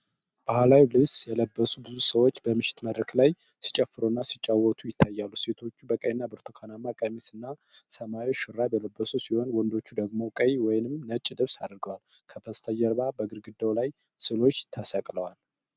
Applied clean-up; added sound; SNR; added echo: none; none; none; none.